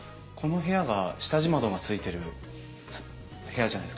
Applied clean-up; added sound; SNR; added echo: none; none; none; none.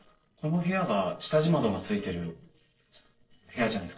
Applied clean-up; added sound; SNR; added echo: neural separator model SepFormer DNS4.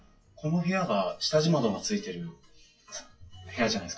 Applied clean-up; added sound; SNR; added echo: classical method WPE with log-MMSE.